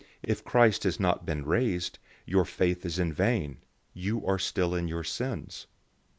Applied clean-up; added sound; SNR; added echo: none; none; none; none.